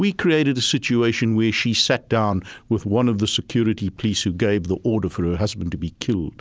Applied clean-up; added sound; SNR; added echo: none; none; none; none.